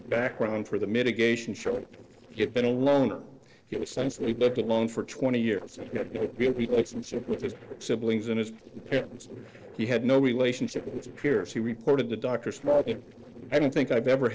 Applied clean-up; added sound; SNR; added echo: neural separator model SepFormer DNS4.